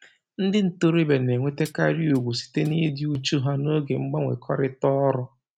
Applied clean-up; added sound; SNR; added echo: neural mask model RNNoise.